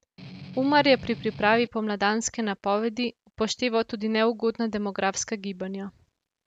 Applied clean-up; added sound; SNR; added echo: none; Strum; 14 dB; none.